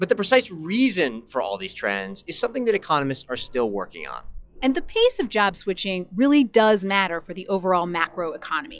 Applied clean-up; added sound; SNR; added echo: classical method log-MMSE.